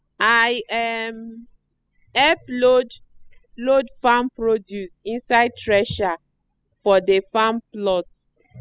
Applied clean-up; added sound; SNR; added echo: classical method spectral subtraction.